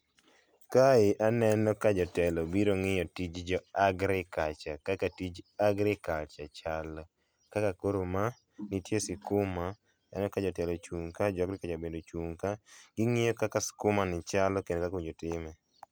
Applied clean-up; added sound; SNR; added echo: none; none; none; none.